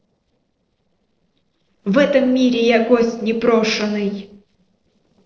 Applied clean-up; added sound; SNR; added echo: neural separator model SepFormer DNS4.